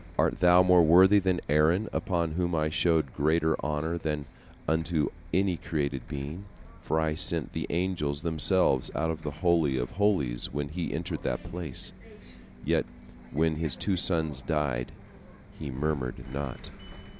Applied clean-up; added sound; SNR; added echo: none; Bus; 18 dB; none.